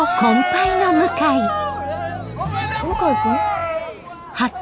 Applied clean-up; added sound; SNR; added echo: none; Cheering; 0 dB; none.